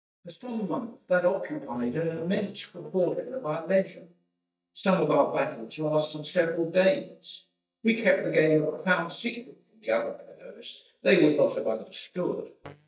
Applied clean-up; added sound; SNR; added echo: neural mask model DeepFilterNet 3.